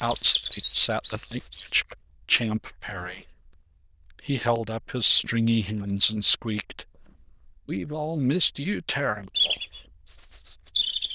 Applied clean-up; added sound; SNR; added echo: neural diffusion model UNIVERSE++.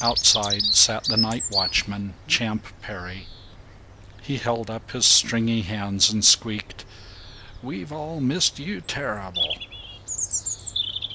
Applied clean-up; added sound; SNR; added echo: none; Bird vocalization, bird call, bird song; 6 dB; none.